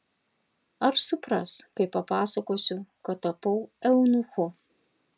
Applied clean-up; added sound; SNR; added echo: none; none; none; none.